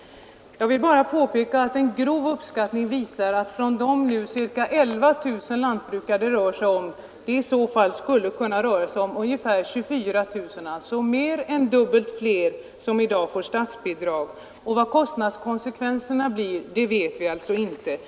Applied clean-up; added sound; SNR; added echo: none; none; none; none.